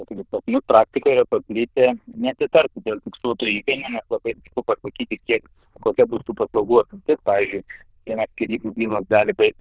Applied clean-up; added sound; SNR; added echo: neural diffusion model UNIVERSE++.